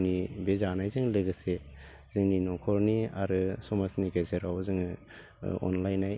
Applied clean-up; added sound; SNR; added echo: none; none; none; none.